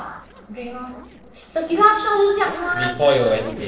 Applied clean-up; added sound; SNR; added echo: neural separator model SepFormer DNS4.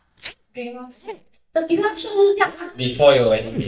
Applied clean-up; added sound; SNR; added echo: neural mask model DeepFilterNet 3.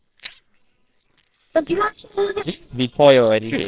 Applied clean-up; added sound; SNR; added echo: neural separator model SepFormer WHAMR!.